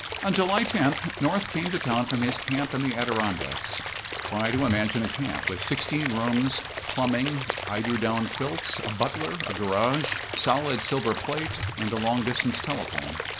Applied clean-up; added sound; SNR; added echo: none; Stream / Liquid; 5 dB; none.